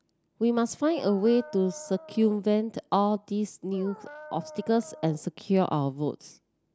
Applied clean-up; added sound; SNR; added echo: none; Dog; 18 dB; none.